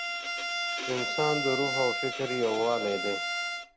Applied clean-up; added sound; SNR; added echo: none; Bowed string instrument; 2 dB; none.